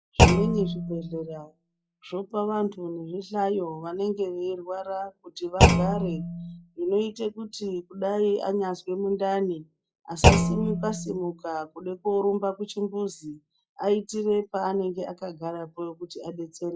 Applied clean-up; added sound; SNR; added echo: classical method log-MMSE.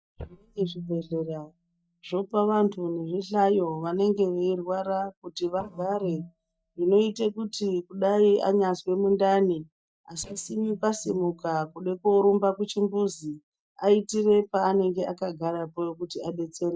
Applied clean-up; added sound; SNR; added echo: neural mask model DeepFilterNet 3.